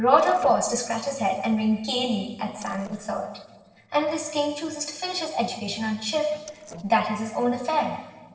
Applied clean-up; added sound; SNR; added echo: neural separator model SepFormer DNS4.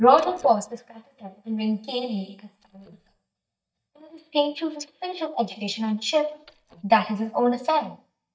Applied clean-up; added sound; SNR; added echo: neural mask model DeepFilterNet 3.